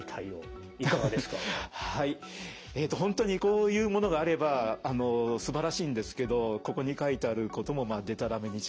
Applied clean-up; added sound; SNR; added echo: none; none; none; none.